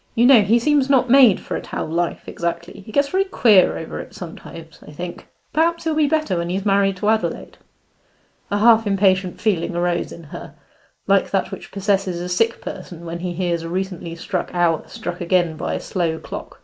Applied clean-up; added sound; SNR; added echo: neural mask model Resemble Enhance denoiser.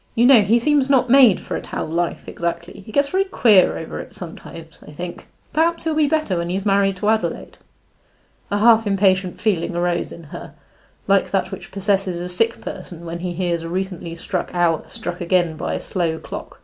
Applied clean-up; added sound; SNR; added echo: none; none; none; none.